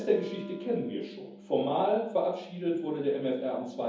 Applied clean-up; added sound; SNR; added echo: none; Wind instrument, woodwind instrument; 18 dB; reverberation time 0.7 s.